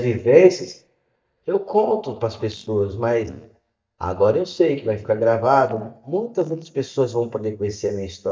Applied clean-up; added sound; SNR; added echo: neural mask model DeepFilterNet 3.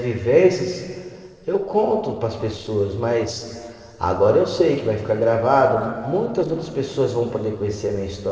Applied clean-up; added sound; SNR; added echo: neural separator model SepFormer DNS4.